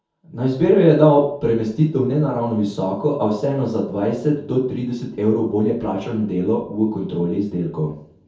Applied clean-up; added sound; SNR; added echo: none; none; none; reverberation time 0.6 s.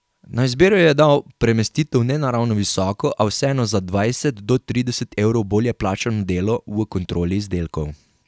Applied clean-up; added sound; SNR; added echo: none; none; none; none.